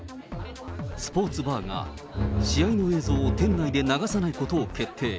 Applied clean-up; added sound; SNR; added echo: none; Bowed string instrument; 0 dB; none.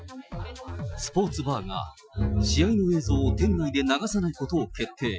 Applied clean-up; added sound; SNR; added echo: classical method Wiener filter.